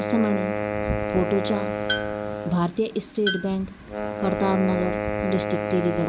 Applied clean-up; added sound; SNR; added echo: none; Wind instrument, woodwind instrument + Tools; 2 dB; none.